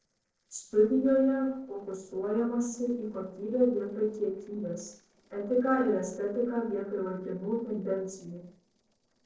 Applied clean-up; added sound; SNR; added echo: neural separator model SepFormer DNS4.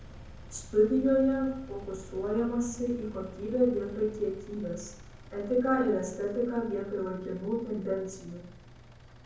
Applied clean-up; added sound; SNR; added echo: none; Engine; 17 dB; reverberation time 0.7 s.